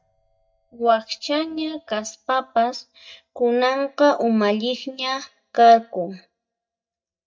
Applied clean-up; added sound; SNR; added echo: neural mask model DeepFilterNet 3.